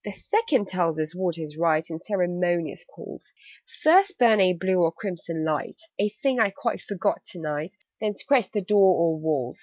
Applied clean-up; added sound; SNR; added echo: none; none; none; none.